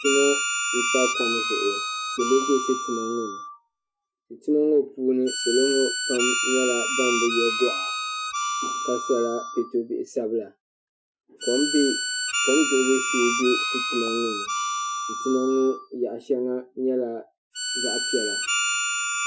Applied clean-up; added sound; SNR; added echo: classical method Wiener filter.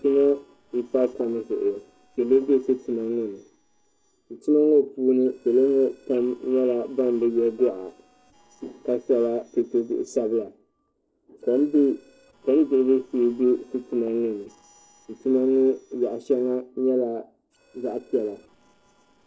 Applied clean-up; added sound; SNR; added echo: neural separator model SepFormer DNS4.